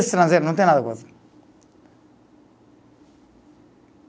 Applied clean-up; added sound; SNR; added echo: none; none; none; none.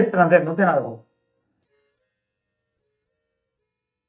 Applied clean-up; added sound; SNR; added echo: neural mask model DeepFilterNet 3.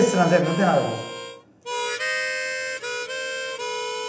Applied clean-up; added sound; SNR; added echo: none; Harmonica; 4 dB; reverberation time 0.8 s.